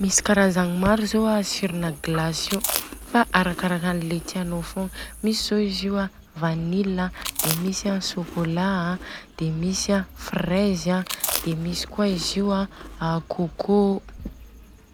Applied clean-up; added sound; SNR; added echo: none; Chewing, mastication; 11 dB; none.